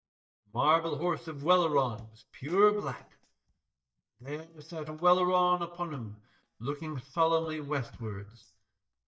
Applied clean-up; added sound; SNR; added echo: neural mask model DeepFilterNet 3.